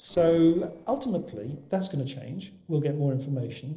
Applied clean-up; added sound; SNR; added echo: neural separator model SepFormer DNS4.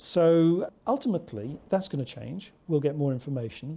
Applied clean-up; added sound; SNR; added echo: none; none; none; none.